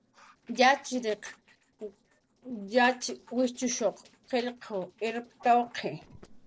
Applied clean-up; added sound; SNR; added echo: neural separator model SepFormer DNS4.